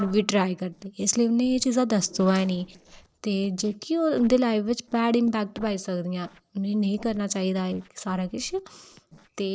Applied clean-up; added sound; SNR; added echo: neural separator model SepFormer DNS4.